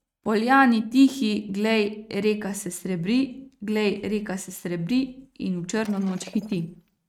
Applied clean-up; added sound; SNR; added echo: neural mask model RNNoise.